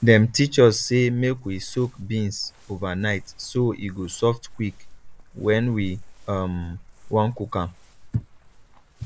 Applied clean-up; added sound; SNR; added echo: none; Crumpling, crinkling; 19 dB; none.